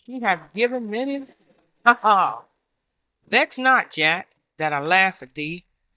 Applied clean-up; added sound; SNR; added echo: neural mask model DeepFilterNet 3.